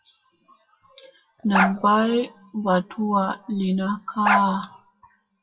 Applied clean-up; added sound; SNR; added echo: classical method WPE with log-MMSE.